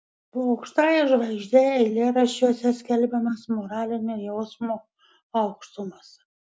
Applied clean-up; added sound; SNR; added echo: none; none; none; none.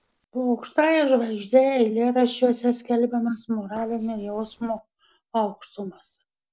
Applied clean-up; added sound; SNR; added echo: neural separator model SepFormer DNS4.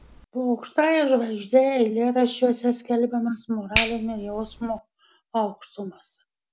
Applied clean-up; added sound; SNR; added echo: none; Finger snapping; 8 dB; none.